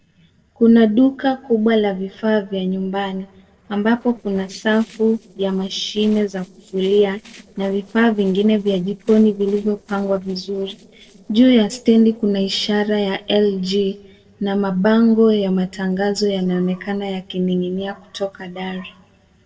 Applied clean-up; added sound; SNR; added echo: neural separator model SepFormer DNS4.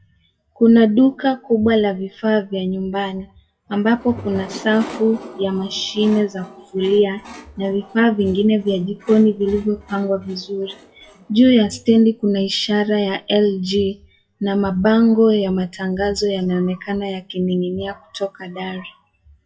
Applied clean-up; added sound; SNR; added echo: classical method WPE with log-MMSE.